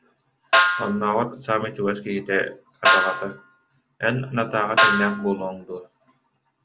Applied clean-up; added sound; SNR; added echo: none; Snare drum; -2 dB; none.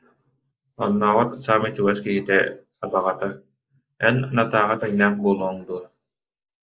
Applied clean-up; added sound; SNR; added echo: neural mask model Resemble Enhance denoiser.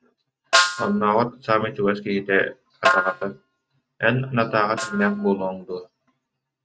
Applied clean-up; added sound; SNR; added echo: neural mask model RNNoise.